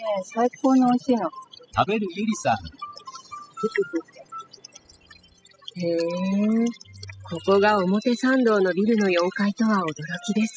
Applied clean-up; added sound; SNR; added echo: classical method spectral subtraction.